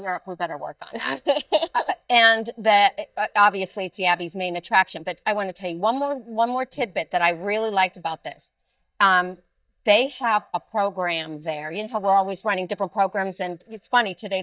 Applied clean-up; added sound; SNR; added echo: neural mask model DeepFilterNet 3.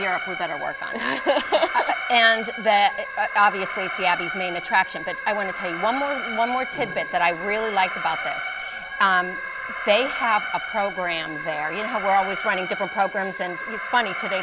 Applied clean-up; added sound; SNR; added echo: none; Alarm; 7 dB; none.